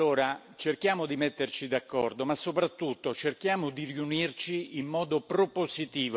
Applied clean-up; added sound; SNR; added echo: none; none; none; none.